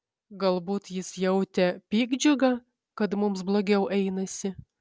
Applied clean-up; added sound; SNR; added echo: none; none; none; none.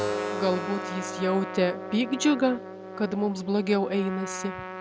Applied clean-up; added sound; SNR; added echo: none; Keyboard (musical) + Trumpet; 7 dB; none.